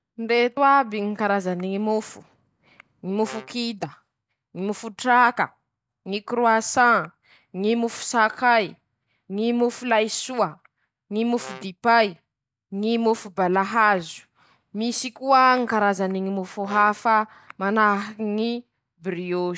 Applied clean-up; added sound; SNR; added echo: none; Brass instrument; 20 dB; none.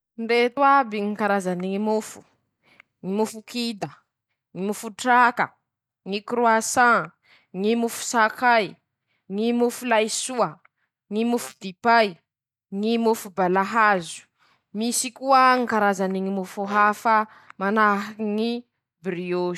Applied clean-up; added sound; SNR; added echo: neural mask model DeepFilterNet 3.